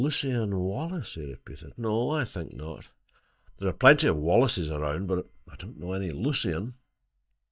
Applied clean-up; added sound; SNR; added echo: neural mask model DeepFilterNet 3.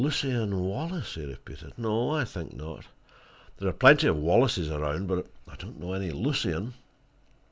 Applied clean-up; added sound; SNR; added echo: none; none; none; none.